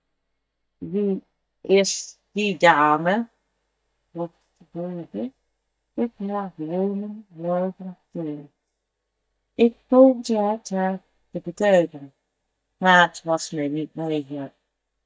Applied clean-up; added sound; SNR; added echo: neural mask model DeepFilterNet 3.